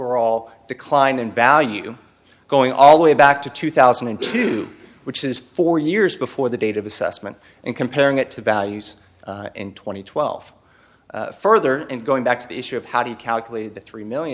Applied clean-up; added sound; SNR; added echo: none; none; none; none.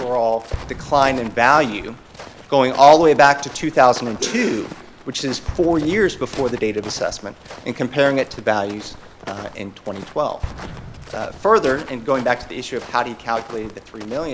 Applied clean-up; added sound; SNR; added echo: none; Explosion + Walk, footsteps; 16 dB; none.